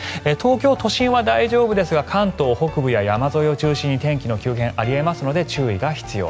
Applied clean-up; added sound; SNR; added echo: none; none; none; none.